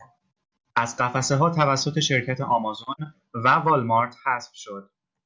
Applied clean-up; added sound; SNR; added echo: none; none; none; none.